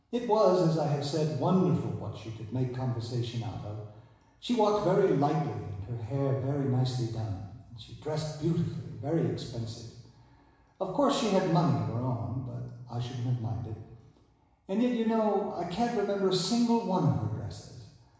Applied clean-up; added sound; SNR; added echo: none; none; none; reverberation time 1.0 s.